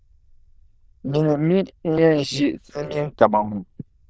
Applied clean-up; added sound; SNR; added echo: neural diffusion model UNIVERSE++.